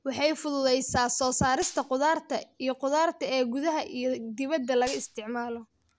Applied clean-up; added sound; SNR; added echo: none; Gunshot, gunfire; 18 dB; none.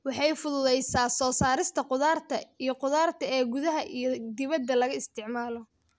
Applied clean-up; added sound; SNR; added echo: none; none; none; none.